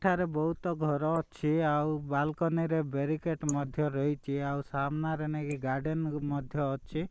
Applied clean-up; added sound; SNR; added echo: neural mask model Resemble Enhance denoiser.